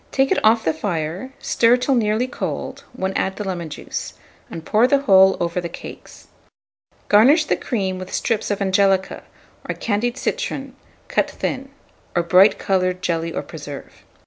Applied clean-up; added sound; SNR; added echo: none; none; none; none.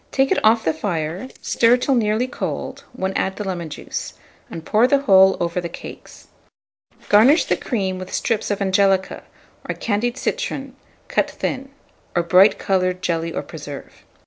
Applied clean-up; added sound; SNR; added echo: neural separator model SepFormer DNS4.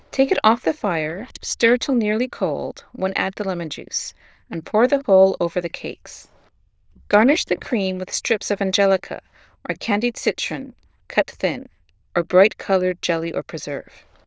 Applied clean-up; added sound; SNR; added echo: neural diffusion model UNIVERSE++.